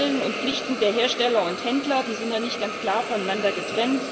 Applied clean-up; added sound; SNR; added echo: none; Hiss; 7 dB; reverberation time 2.0 s.